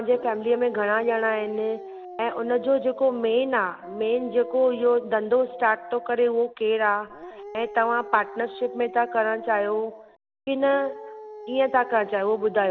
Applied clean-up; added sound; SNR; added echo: none; Dog; 16 dB; none.